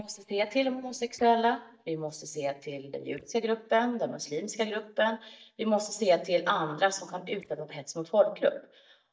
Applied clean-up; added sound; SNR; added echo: neural mask model DeepFilterNet 3.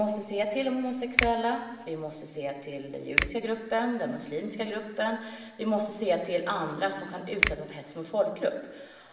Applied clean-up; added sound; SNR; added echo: none; Finger snapping; 2 dB; reverberation time 1.2 s.